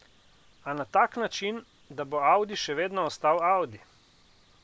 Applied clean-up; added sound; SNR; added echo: none; none; none; none.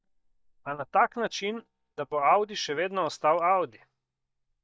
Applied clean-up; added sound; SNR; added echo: neural mask model DeepFilterNet 3.